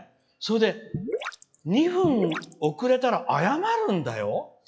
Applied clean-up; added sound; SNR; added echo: classical method log-MMSE.